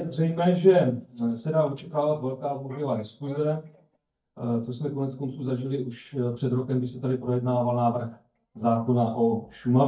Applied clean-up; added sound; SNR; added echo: neural mask model DeepFilterNet 3.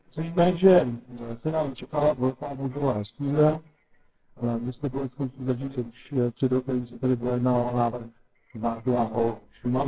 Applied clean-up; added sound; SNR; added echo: neural separator model SepFormer WHAMR!.